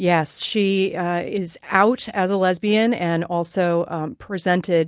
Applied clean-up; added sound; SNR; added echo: none; none; none; none.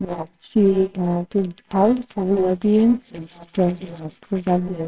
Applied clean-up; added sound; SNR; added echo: neural separator model SepFormer WHAMR!.